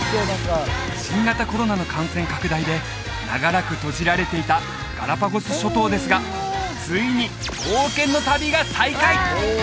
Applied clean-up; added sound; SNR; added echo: none; none; none; none.